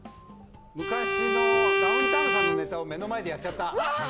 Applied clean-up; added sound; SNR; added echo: none; Bowed string instrument; -5 dB; none.